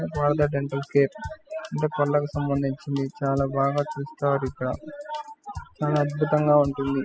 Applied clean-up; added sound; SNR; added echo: classical method spectral subtraction.